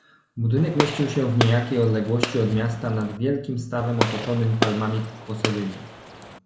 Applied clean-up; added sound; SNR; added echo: none; Gunshot, gunfire; 6 dB; reverberation time 0.8 s.